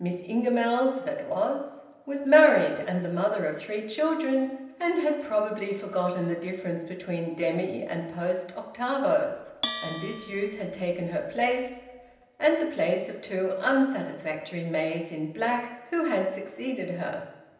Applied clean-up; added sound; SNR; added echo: none; Bell; 12 dB; reverberation time 0.9 s.